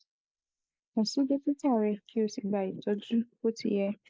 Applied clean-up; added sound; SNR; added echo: neural mask model Resemble Enhance denoiser.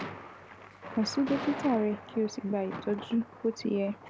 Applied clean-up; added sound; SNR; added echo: none; Thunder; 11 dB; none.